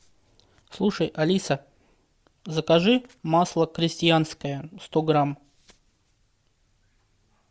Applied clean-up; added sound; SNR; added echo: none; none; none; none.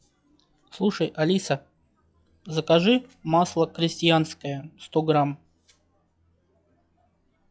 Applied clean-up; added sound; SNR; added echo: classical method log-MMSE.